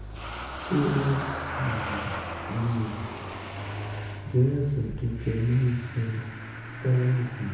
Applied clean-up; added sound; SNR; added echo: none; Engine starting / Motor vehicle (road); 7 dB; reverberation time 0.9 s.